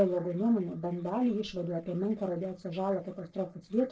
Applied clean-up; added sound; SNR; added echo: neural separator model SepFormer DNS4.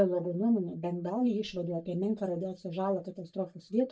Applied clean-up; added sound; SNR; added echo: neural mask model DeepFilterNet 3.